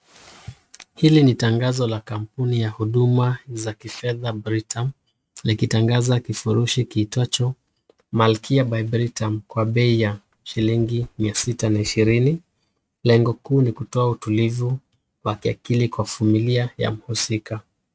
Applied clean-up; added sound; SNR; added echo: neural mask model RNNoise.